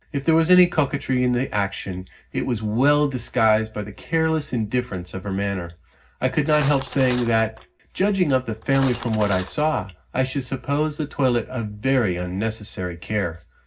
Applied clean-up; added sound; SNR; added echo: none; Cutlery, silverware; 11 dB; reverberation time 0.4 s.